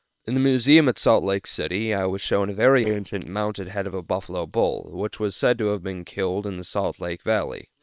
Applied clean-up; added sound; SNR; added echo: neural separator model SepFormer WHAM!.